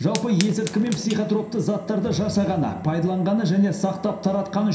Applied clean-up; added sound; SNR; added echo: none; Fire; 18 dB; reverberation time 0.7 s.